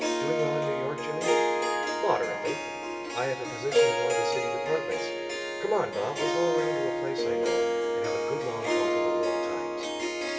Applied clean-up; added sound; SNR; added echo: none; Harp; -5 dB; reverberation time 1.9 s.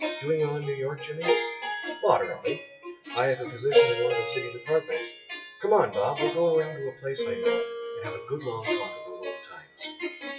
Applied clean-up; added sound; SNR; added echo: classical method WPE with log-MMSE.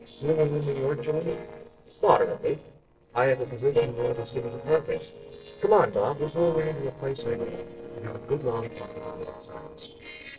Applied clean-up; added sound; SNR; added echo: neural separator model SepFormer DNS4.